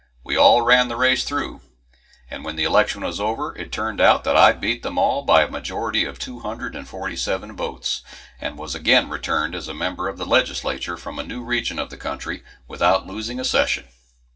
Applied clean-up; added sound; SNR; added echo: none; none; none; reverberation time 0.2 s.